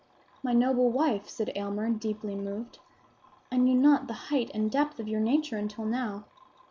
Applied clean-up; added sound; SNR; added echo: none; none; none; none.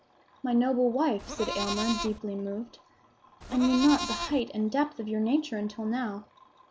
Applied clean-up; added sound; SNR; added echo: none; Livestock, farm animals, working animals; 6 dB; none.